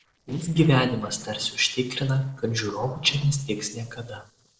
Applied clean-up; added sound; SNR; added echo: neural separator model SepFormer DNS4.